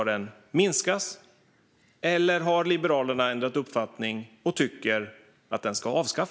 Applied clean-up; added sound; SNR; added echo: none; none; none; none.